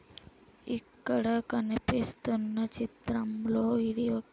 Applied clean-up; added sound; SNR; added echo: none; none; none; none.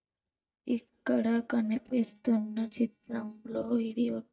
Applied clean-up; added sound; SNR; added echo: neural mask model DeepFilterNet 3.